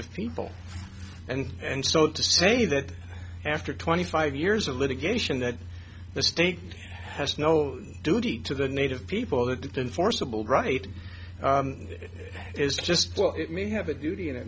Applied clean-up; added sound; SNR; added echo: none; none; none; none.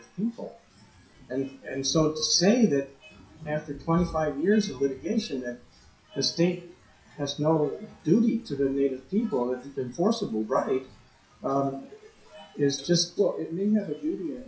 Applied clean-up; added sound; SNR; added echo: classical method WPE with log-MMSE.